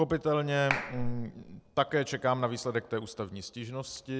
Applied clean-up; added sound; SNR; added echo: none; Clapping; 2 dB; none.